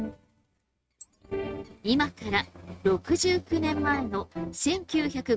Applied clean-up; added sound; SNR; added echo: neural mask model RNNoise.